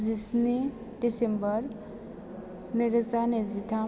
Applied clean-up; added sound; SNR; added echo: none; none; none; none.